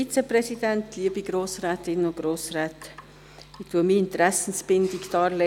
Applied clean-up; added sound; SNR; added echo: none; none; none; none.